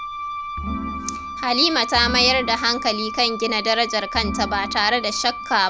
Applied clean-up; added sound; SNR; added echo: none; Organ + Wind instrument, woodwind instrument; 7 dB; none.